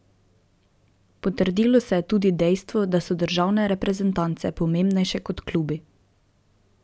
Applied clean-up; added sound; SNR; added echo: none; none; none; none.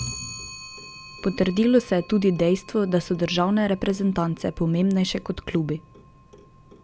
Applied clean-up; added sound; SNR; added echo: none; Clock; 18 dB; none.